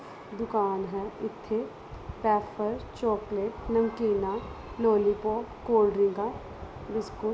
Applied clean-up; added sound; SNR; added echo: none; none; none; none.